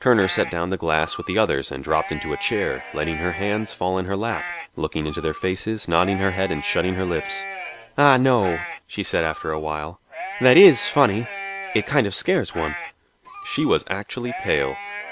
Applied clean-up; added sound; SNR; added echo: none; Livestock, farm animals, working animals; 13 dB; none.